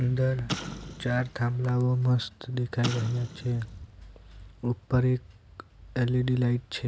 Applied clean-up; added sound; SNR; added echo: none; Explosion; 12 dB; none.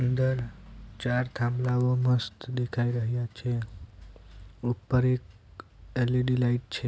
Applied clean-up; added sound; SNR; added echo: none; none; none; none.